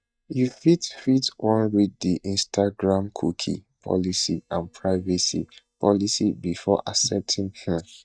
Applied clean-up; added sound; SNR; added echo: neural mask model DeepFilterNet 3.